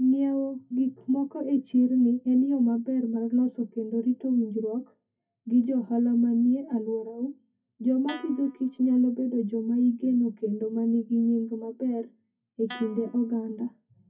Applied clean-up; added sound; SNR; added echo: classical method WPE with log-MMSE.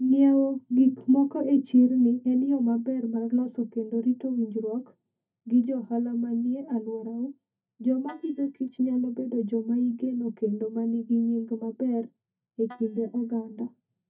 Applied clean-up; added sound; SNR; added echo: neural mask model DeepFilterNet 3.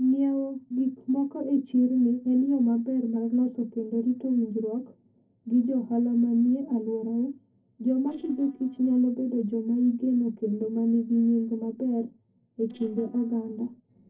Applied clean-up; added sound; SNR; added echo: neural separator model SepFormer DNS4.